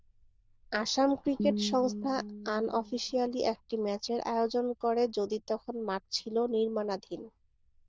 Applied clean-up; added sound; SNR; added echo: neural diffusion model UNIVERSE++.